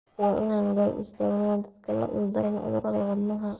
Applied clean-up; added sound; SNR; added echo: neural separator model SepFormer DNS4.